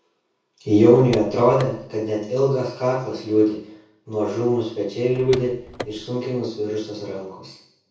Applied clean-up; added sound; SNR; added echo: none; Car; 15 dB; reverberation time 0.6 s.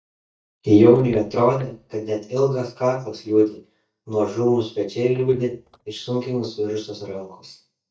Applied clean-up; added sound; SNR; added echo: neural mask model DeepFilterNet 3.